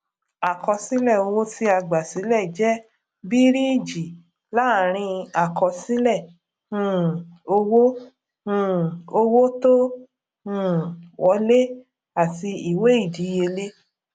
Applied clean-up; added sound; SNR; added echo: none; none; none; none.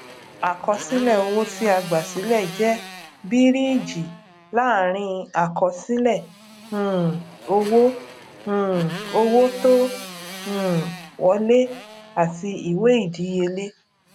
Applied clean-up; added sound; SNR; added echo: none; Motorcycle; 17 dB; none.